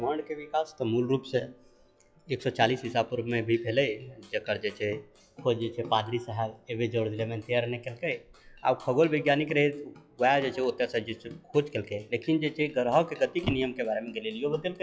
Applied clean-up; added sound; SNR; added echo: classical method log-MMSE.